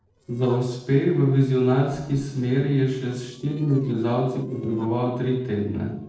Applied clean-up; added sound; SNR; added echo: neural separator model SepFormer DNS4.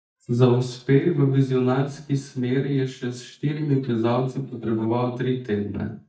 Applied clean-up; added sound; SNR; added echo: neural mask model DeepFilterNet 3.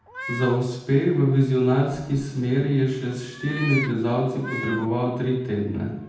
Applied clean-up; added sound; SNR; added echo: none; Meow; 14 dB; reverberation time 0.8 s.